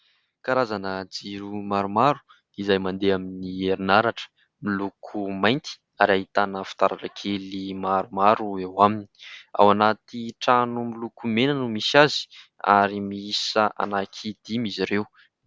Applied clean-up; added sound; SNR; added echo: none; none; none; none.